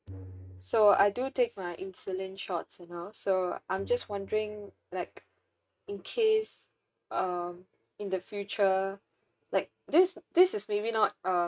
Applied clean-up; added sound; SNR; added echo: neural mask model RNNoise.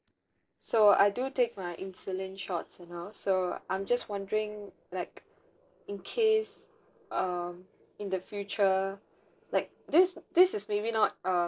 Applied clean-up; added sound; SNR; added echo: neural separator model SepFormer DNS4.